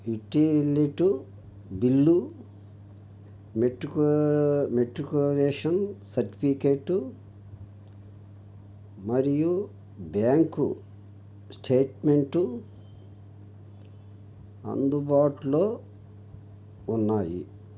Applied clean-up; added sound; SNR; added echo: none; none; none; none.